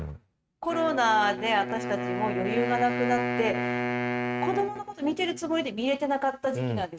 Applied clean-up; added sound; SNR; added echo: neural mask model RNNoise.